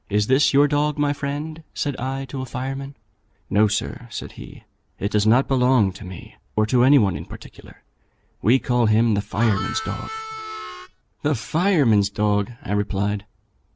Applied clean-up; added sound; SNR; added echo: none; Harmonica; 9 dB; none.